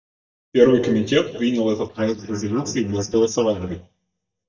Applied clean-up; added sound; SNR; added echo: neural mask model DeepFilterNet 3.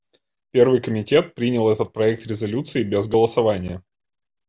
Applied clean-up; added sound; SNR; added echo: none; none; none; none.